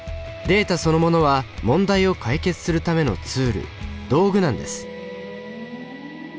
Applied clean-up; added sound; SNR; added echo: none; none; none; none.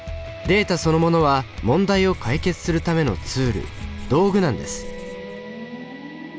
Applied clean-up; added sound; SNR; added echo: none; Writing; 15 dB; none.